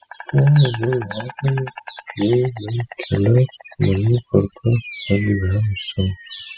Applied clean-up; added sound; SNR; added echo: classical method spectral subtraction.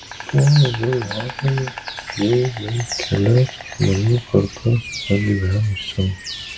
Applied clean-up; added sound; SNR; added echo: none; Insect; 12 dB; none.